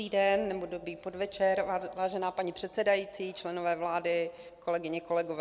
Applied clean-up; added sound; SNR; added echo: none; none; none; none.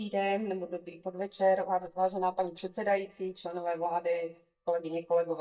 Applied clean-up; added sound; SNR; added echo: neural mask model DeepFilterNet 3.